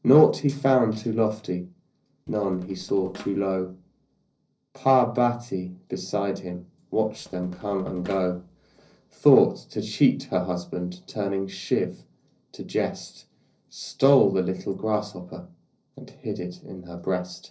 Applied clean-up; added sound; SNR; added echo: neural separator model SepFormer DNS4.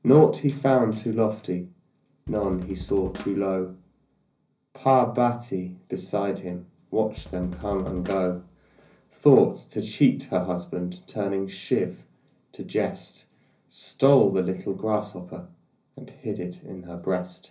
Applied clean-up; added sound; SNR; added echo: none; Drum kit; 15 dB; reverberation time 0.5 s.